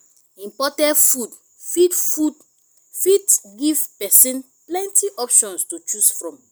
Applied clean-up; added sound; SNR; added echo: none; none; none; none.